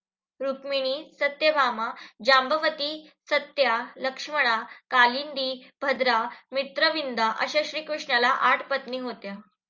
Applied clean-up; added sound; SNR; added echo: none; none; none; none.